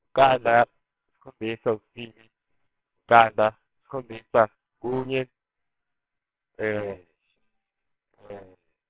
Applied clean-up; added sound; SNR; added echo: neural separator model SepFormer WHAMR!.